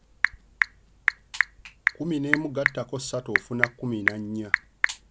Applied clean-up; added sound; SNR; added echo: none; Telephone / Typing; -4 dB; none.